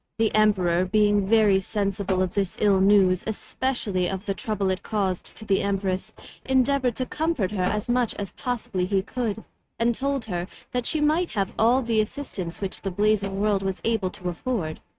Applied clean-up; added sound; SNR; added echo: neural mask model RNNoise.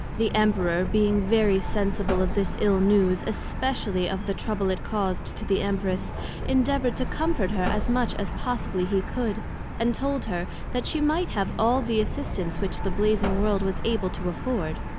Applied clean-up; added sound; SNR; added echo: none; Truck; 3 dB; none.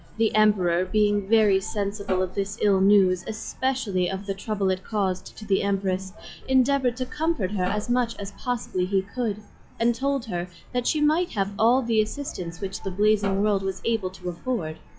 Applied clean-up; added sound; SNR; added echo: classical method log-MMSE.